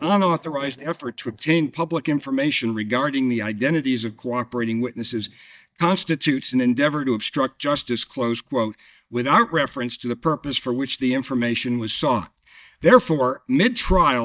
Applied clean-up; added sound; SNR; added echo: neural mask model DeepFilterNet 3.